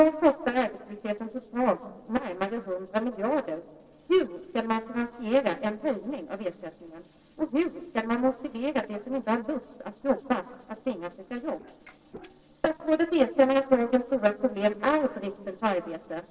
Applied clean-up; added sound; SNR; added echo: neural separator model SepFormer DNS4.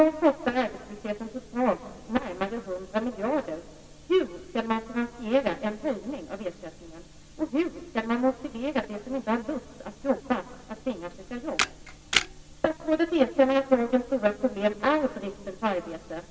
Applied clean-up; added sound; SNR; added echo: none; Camera; 3 dB; reverberation time 1.7 s.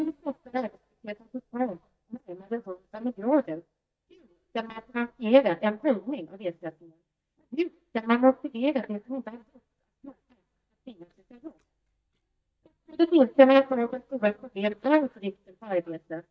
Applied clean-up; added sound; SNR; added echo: neural mask model DeepFilterNet 3.